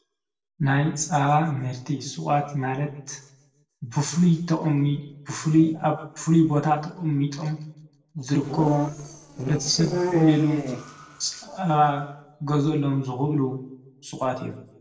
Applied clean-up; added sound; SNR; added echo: neural separator model SepFormer DNS4.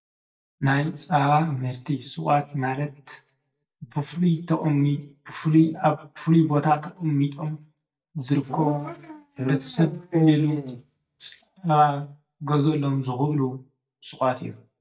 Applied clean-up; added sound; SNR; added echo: neural mask model DeepFilterNet 3.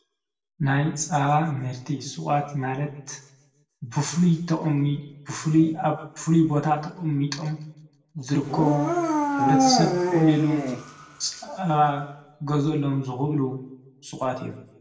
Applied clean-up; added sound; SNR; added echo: none; Dog; -1 dB; reverberation time 0.6 s.